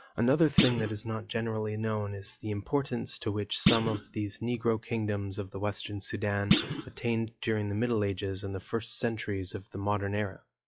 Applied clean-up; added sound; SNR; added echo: classical method log-MMSE.